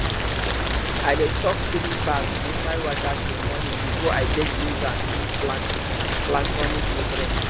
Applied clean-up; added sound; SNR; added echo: none; Rain; -5 dB; none.